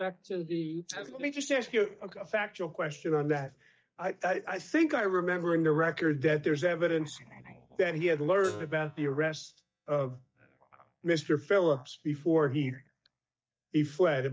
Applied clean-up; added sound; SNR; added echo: neural mask model DeepFilterNet 3.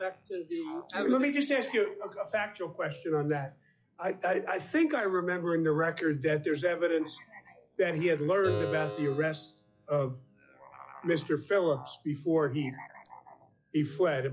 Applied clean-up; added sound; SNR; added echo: classical method log-MMSE.